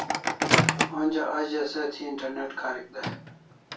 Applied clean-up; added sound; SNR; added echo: none; Microwave oven; -2 dB; reverberation time 0.2 s.